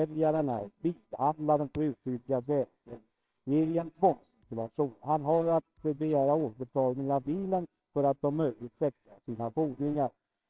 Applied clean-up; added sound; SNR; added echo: neural separator model SepFormer WHAMR!.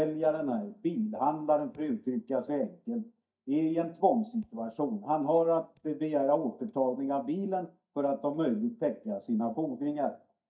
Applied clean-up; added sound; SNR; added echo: neural mask model DeepFilterNet 3.